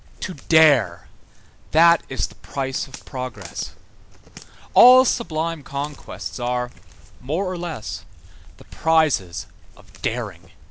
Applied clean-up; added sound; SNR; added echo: none; Walk, footsteps; 19 dB; none.